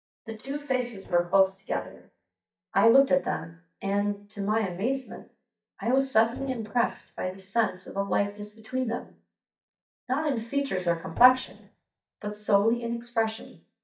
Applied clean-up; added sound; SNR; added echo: neural mask model DeepFilterNet 3.